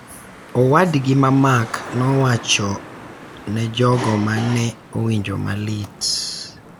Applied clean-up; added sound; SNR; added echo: none; Traffic noise, roadway noise; 18 dB; none.